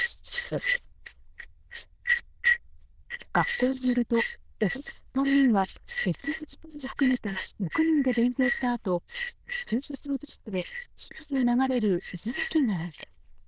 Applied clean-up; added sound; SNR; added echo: neural diffusion model UNIVERSE++.